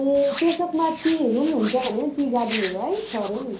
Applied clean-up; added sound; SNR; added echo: none; Hands; 9 dB; reverberation time 0.5 s.